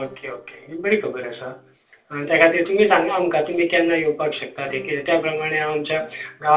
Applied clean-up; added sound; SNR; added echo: neural separator model SepFormer DNS4.